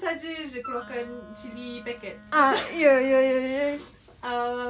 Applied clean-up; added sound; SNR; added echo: none; Wind instrument, woodwind instrument; 19 dB; none.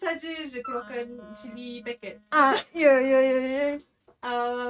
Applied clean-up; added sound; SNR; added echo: neural mask model RNNoise.